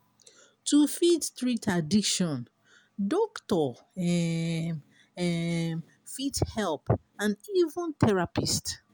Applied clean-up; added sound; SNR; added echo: none; none; none; none.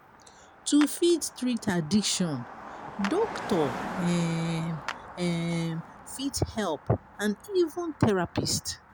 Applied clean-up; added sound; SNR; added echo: none; Car passing by + Clapping; 12 dB; none.